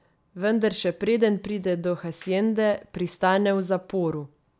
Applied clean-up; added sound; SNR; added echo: none; none; none; none.